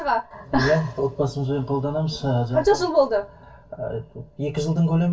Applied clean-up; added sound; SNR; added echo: none; none; none; reverberation time 0.2 s.